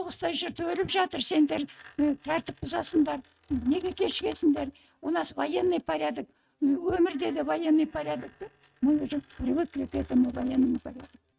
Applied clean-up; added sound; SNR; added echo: neural mask model RNNoise.